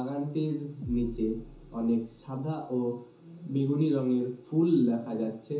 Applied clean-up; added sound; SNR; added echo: none; Bass drum; 16 dB; reverberation time 0.6 s.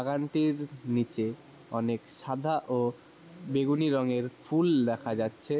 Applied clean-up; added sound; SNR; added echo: none; none; none; none.